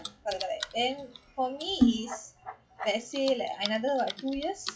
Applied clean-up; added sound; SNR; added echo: classical method WPE with log-MMSE.